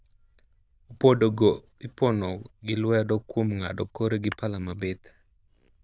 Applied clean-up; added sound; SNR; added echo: neural diffusion model UNIVERSE++.